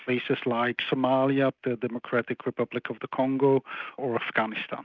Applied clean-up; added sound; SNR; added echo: none; none; none; none.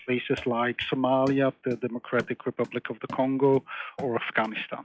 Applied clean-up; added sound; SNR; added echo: classical method log-MMSE.